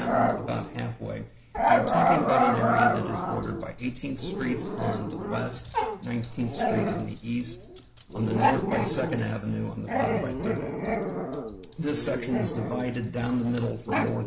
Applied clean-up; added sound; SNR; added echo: none; Growling; -2 dB; none.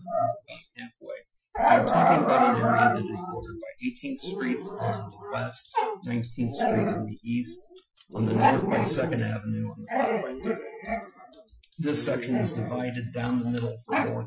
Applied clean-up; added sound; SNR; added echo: classical method Wiener filter.